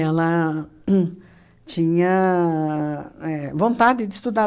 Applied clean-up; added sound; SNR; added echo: none; none; none; none.